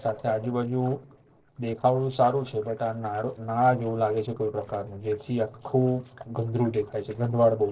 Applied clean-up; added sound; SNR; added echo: neural separator model SepFormer DNS4.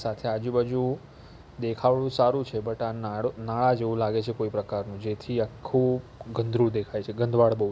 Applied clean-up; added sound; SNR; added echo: none; none; none; none.